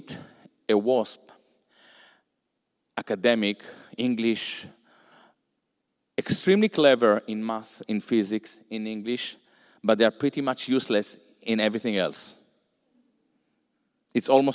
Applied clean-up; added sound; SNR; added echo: none; none; none; none.